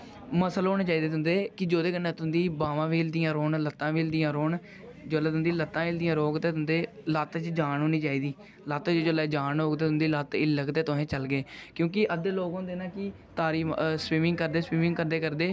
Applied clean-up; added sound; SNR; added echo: none; none; none; none.